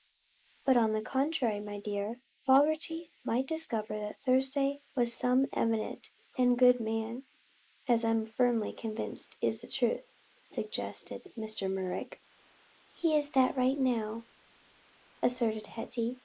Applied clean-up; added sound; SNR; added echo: neural mask model Resemble Enhance denoiser.